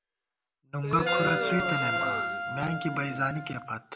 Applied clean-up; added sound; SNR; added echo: none; Trumpet + Crowd; 0 dB; none.